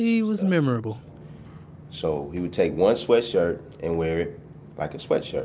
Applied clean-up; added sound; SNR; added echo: none; none; none; none.